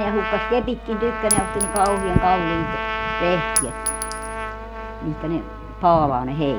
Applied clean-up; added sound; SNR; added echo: none; Chink, clink + Trumpet; 5 dB; none.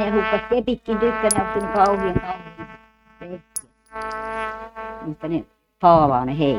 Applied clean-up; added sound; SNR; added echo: neural mask model RNNoise.